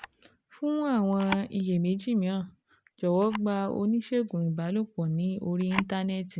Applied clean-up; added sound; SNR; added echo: none; Camera; 15 dB; none.